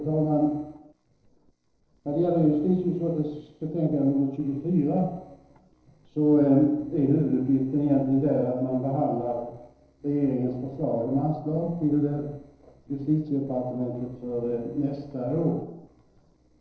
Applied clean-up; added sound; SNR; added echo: neural separator model SepFormer DNS4.